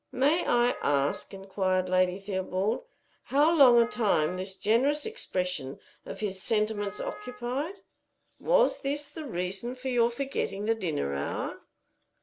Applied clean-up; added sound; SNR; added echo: none; Wind instrument, woodwind instrument; 19 dB; none.